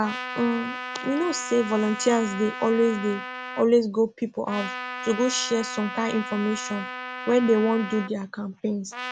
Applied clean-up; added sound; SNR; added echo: none; Trumpet; 10 dB; none.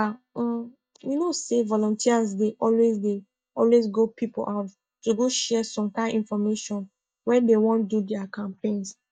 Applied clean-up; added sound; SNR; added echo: neural mask model DeepFilterNet 3.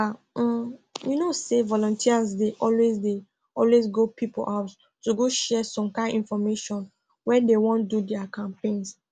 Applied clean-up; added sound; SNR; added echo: none; none; none; none.